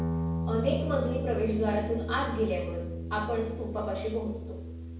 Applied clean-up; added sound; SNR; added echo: none; Guitar; 2 dB; reverberation time 0.7 s.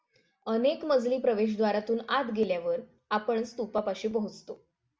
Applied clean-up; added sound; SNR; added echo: none; none; none; none.